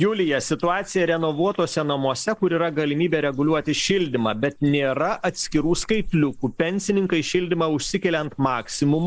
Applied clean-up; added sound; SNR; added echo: neural mask model Resemble Enhance denoiser.